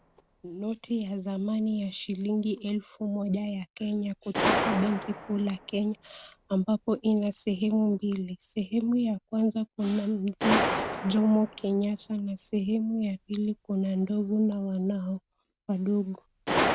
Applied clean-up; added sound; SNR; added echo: none; Gunshot, gunfire; 7 dB; none.